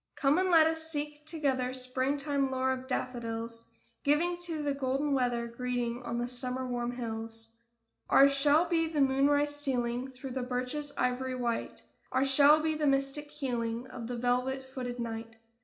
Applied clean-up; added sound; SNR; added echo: none; none; none; reverberation time 0.4 s.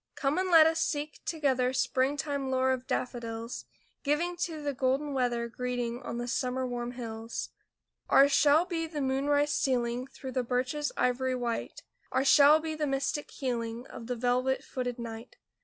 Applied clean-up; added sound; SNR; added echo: none; none; none; none.